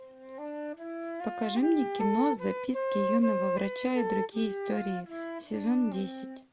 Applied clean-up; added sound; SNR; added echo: none; Wind instrument, woodwind instrument; 3 dB; none.